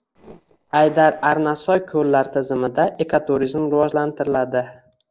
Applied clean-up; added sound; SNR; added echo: neural separator model SepFormer DNS4.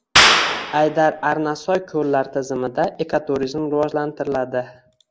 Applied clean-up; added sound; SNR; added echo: none; Clapping; -1 dB; none.